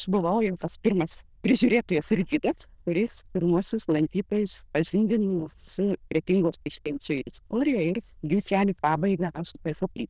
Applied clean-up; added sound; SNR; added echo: neural diffusion model UNIVERSE++.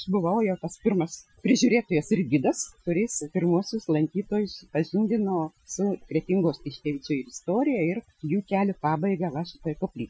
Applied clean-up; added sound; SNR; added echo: classical method Wiener filter.